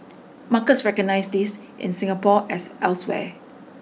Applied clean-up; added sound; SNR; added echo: none; none; none; none.